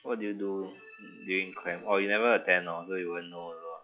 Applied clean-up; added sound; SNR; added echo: classical method log-MMSE.